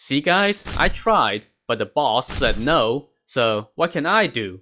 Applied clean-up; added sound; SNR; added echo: classical method log-MMSE.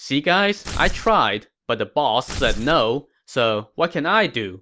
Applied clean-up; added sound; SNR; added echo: none; Tearing; 7 dB; none.